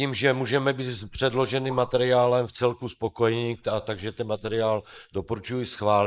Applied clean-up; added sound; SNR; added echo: neural mask model Resemble Enhance denoiser.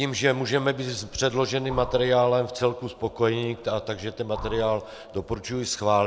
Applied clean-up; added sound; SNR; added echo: none; Breathing; 17 dB; none.